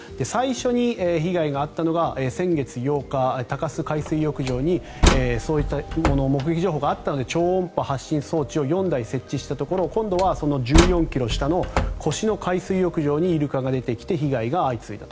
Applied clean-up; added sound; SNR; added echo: none; Slam; 3 dB; none.